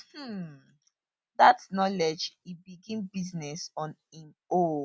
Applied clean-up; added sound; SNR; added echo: none; none; none; none.